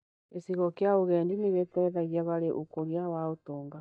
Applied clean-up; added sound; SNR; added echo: neural mask model DeepFilterNet 3.